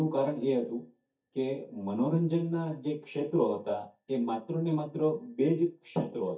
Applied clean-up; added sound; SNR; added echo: neural mask model DeepFilterNet 3.